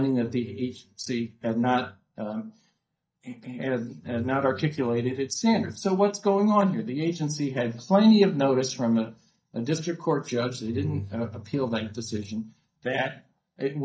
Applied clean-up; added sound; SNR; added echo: neural mask model DeepFilterNet 3.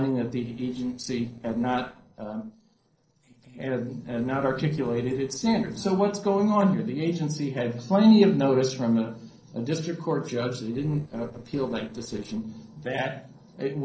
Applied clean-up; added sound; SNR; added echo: neural separator model SepFormer DNS4.